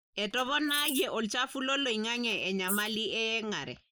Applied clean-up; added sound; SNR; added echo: neural mask model Resemble Enhance denoiser.